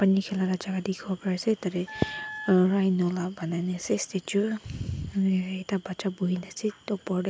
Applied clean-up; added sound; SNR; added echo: none; Wind instrument, woodwind instrument; 12 dB; none.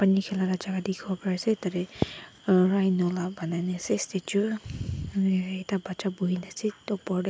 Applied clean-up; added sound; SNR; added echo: none; none; none; none.